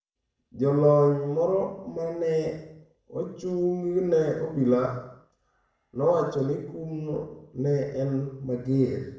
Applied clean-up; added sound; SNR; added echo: none; none; none; reverberation time 0.7 s.